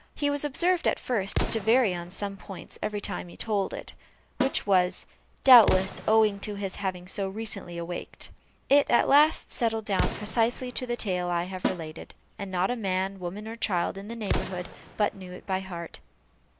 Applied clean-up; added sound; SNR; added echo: none; Snare drum + Explosion; 10 dB; none.